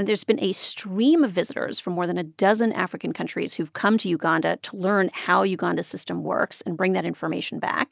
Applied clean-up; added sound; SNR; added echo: none; none; none; none.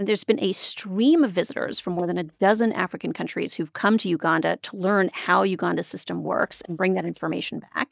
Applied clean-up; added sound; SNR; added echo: neural mask model DeepFilterNet 3.